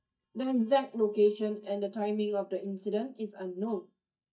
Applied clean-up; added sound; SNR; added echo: neural mask model DeepFilterNet 3.